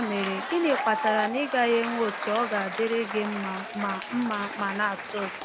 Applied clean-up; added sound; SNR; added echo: none; Applause / Crowd / Cheering; 5 dB; none.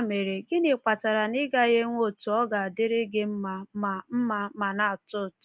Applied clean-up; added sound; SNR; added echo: none; none; none; none.